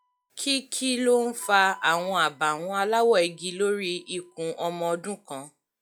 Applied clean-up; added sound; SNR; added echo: classical method log-MMSE.